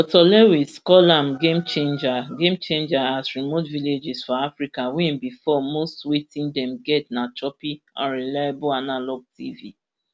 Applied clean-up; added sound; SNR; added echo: none; none; none; none.